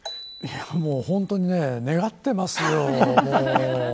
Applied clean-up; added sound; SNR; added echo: none; Marimba, xylophone; 20 dB; none.